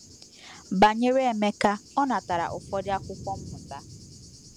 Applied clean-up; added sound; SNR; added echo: none; Thunder / Cricket; 17 dB; none.